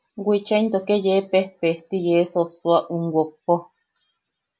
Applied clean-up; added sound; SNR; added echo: none; none; none; none.